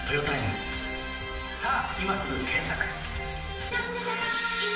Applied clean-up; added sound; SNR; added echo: none; none; none; reverberation time 0.8 s.